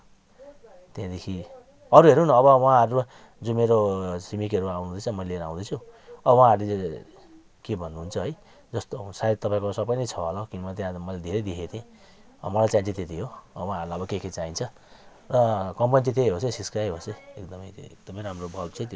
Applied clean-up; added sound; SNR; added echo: none; none; none; none.